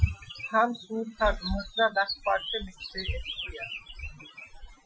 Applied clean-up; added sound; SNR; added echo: classical method Wiener filter.